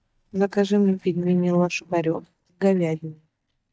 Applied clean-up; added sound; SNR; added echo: neural mask model DeepFilterNet 3.